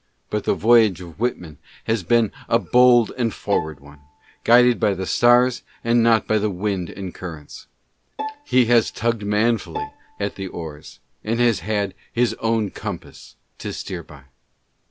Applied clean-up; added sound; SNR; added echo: none; Bowed string instrument; 13 dB; none.